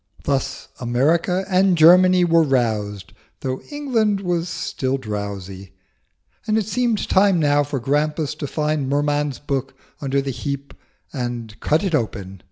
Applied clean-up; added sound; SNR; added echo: none; none; none; none.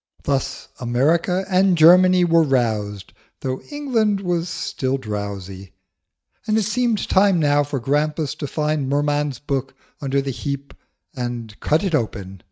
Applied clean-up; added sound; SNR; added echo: neural mask model RNNoise.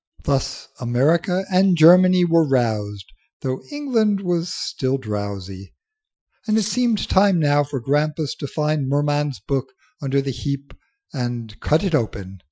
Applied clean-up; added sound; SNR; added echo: classical method Wiener filter.